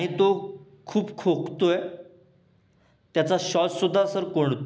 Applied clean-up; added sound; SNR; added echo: none; none; none; none.